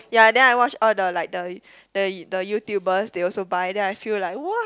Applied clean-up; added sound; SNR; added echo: none; none; none; none.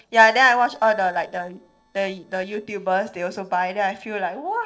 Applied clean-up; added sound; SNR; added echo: neural separator model SepFormer DNS4.